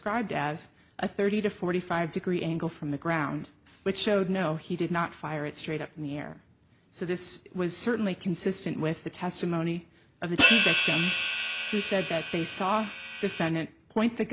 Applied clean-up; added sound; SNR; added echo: none; Hi-hat; -4 dB; none.